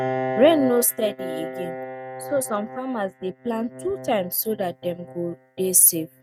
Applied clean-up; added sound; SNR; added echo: neural mask model RNNoise.